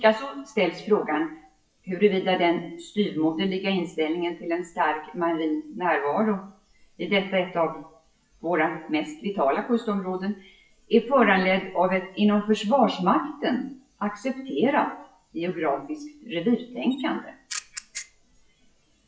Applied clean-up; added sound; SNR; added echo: classical method WPE with log-MMSE.